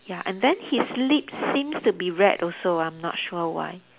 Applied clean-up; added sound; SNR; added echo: none; none; none; none.